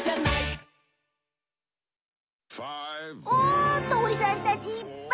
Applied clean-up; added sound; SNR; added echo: none; none; none; none.